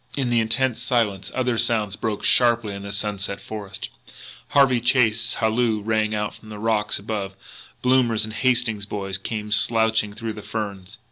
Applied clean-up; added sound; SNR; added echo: none; none; none; none.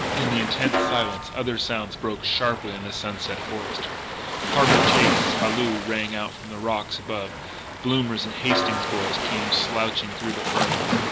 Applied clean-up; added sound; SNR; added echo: none; Snare drum + Waves, surf; -1 dB; none.